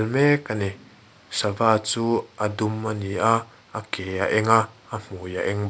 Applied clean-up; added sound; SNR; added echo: none; none; none; none.